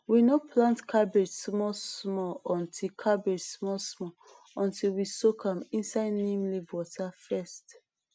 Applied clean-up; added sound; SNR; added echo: none; none; none; none.